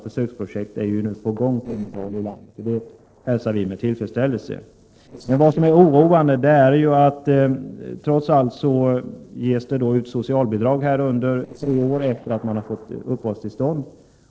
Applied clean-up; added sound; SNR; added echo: neural separator model SepFormer DNS4.